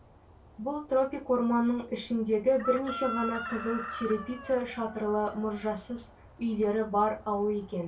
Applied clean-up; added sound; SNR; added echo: none; Chicken, rooster; 12 dB; reverberation time 0.2 s.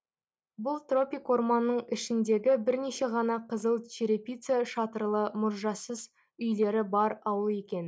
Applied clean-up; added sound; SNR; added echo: none; none; none; none.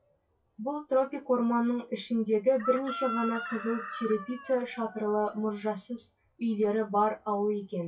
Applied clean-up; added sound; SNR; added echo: classical method WPE with log-MMSE.